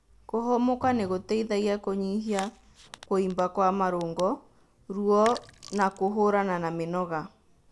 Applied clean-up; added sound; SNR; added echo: none; Sink (filling or washing); 17 dB; none.